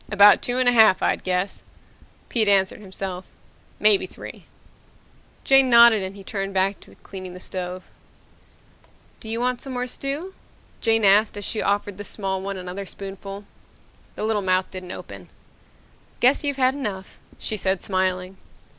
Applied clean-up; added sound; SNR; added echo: none; none; none; none.